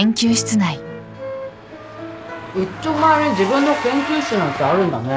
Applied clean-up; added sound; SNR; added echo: none; Engine / Car + Wind instrument, woodwind instrument; 9 dB; none.